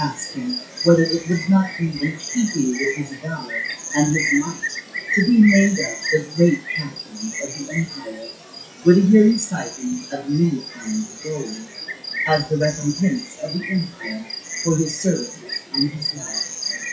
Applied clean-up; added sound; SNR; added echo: classical method WPE with log-MMSE.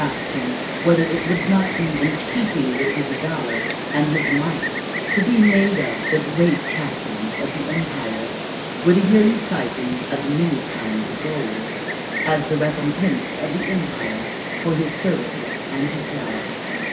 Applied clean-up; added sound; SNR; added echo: none; Insect; 3 dB; reverberation time 0.4 s.